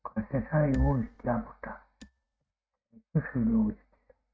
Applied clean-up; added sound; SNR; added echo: neural mask model RNNoise.